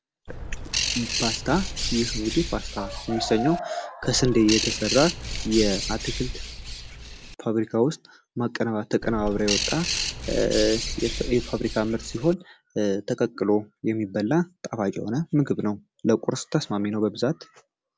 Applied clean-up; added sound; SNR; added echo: none; Bird; 5 dB; none.